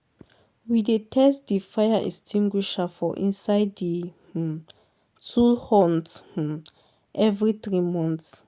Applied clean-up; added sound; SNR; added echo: none; none; none; none.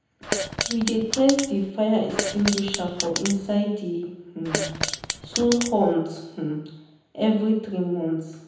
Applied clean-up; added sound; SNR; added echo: none; Fart; 5 dB; reverberation time 0.8 s.